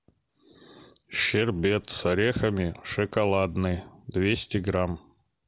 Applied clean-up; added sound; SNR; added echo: none; none; none; none.